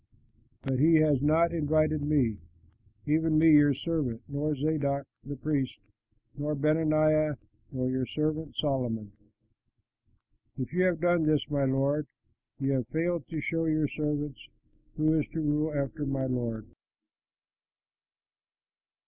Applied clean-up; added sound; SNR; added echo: none; none; none; none.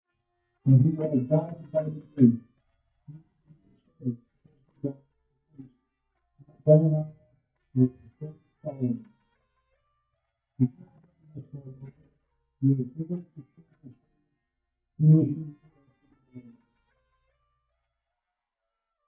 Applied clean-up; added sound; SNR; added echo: neural mask model DeepFilterNet 3.